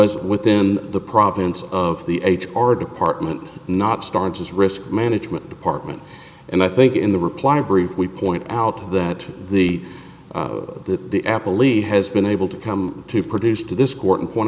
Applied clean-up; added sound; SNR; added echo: none; none; none; none.